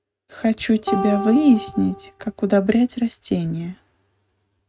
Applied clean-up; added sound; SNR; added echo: neural mask model RNNoise.